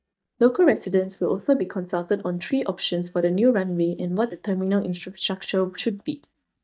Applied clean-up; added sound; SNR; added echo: neural mask model DeepFilterNet 3.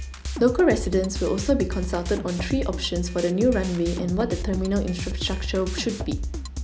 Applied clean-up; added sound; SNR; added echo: none; Drum kit; 6 dB; none.